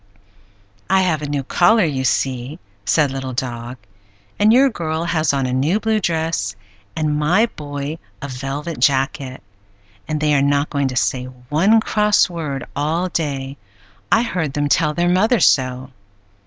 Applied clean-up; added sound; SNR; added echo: none; none; none; none.